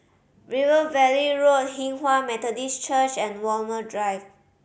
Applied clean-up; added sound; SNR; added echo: none; none; none; none.